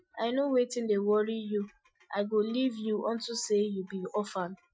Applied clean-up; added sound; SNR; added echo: classical method Wiener filter.